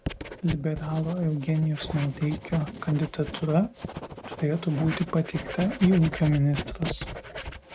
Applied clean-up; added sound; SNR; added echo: none; Writing; 10 dB; none.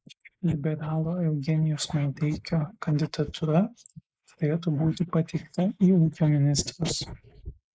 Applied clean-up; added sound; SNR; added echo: neural mask model Resemble Enhance denoiser.